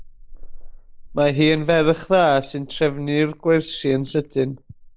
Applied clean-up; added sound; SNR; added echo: neural mask model Resemble Enhance denoiser.